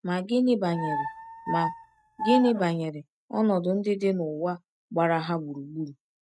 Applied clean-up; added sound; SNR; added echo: neural mask model RNNoise.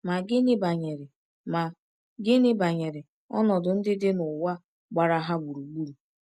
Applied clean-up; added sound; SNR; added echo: none; none; none; none.